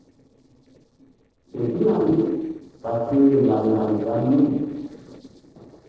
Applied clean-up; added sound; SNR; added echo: neural separator model SepFormer DNS4.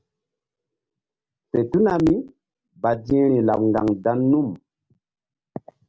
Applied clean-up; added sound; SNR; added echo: none; none; none; none.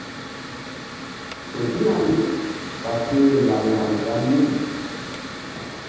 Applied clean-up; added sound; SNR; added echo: none; Mechanical fan; 10 dB; reverberation time 1.2 s.